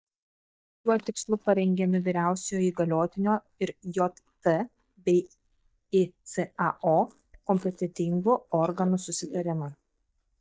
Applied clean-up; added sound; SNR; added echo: neural mask model DeepFilterNet 3.